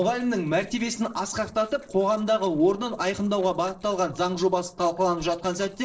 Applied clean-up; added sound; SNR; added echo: neural separator model SepFormer DNS4.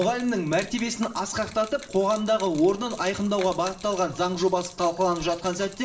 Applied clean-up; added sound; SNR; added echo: none; Gurgling / Liquid; 19 dB; reverberation time 1.3 s.